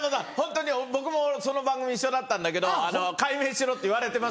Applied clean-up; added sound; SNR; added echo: none; none; none; none.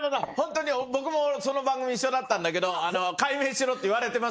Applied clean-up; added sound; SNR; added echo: neural mask model Resemble Enhance denoiser.